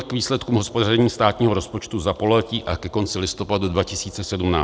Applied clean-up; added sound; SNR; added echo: none; none; none; none.